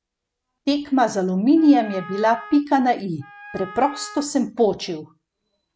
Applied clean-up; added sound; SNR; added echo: none; Wind instrument, woodwind instrument; 18 dB; none.